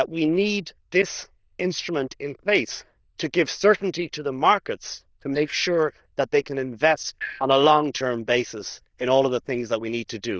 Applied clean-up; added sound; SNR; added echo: neural diffusion model UNIVERSE++.